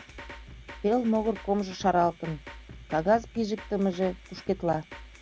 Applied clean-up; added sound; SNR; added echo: none; Drum kit; 16 dB; none.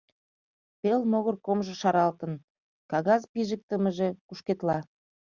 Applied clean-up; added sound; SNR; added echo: none; none; none; none.